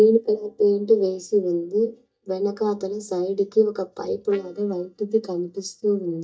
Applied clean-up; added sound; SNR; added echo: neural mask model DeepFilterNet 3.